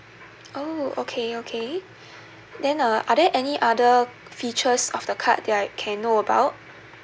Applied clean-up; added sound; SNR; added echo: none; none; none; none.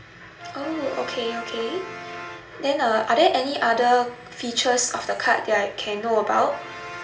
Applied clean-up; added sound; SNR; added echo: none; Brass instrument; 17 dB; reverberation time 0.8 s.